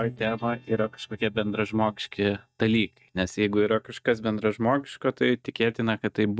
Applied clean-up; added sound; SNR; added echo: neural mask model DeepFilterNet 3.